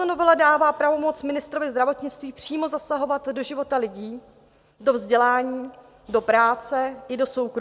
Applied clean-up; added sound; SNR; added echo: none; none; none; none.